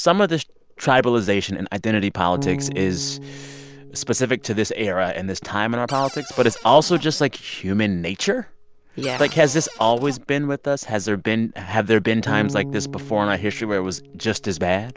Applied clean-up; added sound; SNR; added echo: none; Cupboard open or close + Bass guitar; 15 dB; none.